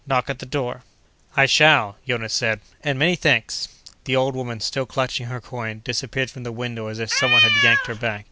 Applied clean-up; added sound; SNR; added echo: none; Cat; -5 dB; none.